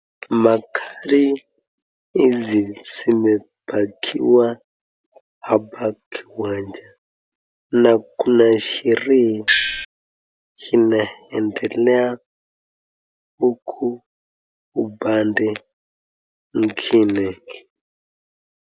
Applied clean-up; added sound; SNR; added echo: none; Gong; -2 dB; none.